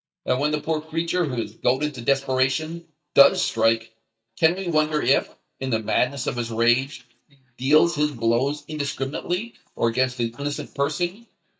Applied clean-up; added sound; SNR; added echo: neural mask model DeepFilterNet 3.